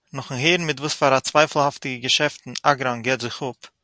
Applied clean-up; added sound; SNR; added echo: none; none; none; none.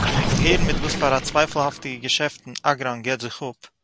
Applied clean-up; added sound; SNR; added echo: none; Gurgling; 2 dB; none.